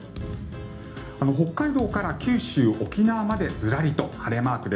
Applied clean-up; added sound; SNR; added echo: none; Thump, thud; 14 dB; reverberation time 0.4 s.